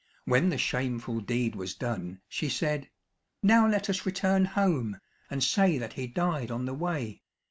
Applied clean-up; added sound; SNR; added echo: none; none; none; none.